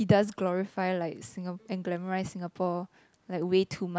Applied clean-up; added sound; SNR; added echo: none; none; none; none.